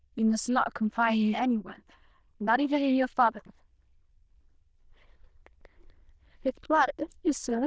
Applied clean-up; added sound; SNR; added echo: neural diffusion model UNIVERSE++.